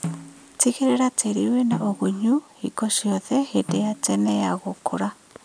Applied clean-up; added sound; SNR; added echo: none; Snare drum; 14 dB; none.